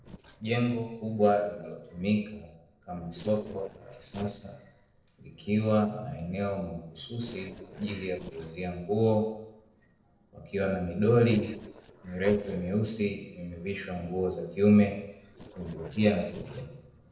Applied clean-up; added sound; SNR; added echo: neural separator model SepFormer DNS4.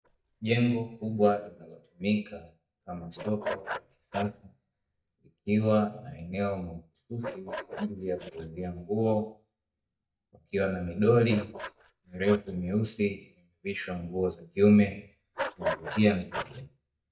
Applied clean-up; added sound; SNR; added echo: neural mask model DeepFilterNet 3.